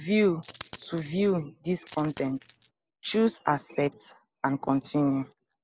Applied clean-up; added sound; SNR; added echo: neural mask model Resemble Enhance denoiser.